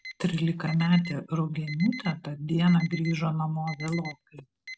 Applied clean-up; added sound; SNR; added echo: none; Alarm; 16 dB; none.